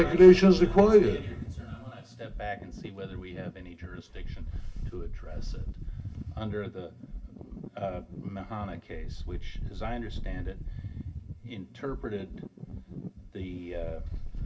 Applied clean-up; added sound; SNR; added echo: none; Wind; 9 dB; reverberation time 0.4 s.